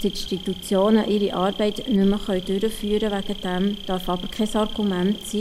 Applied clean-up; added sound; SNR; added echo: none; Insect; 11 dB; none.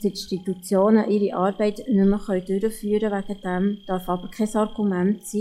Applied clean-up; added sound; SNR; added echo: classical method log-MMSE.